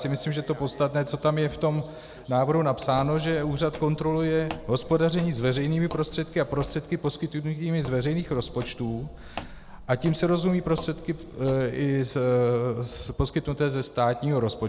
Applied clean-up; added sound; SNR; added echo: none; Walk, footsteps; 15 dB; none.